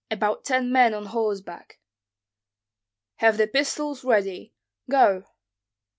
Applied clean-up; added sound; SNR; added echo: none; none; none; none.